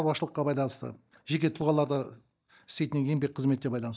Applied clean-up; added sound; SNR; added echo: neural mask model DeepFilterNet 3.